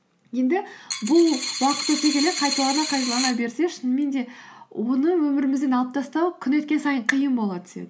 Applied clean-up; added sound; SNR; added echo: none; Coin (dropping); 5 dB; none.